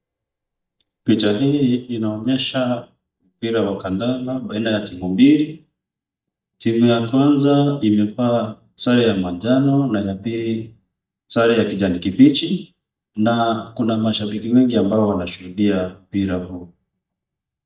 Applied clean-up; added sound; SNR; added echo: neural mask model DeepFilterNet 3.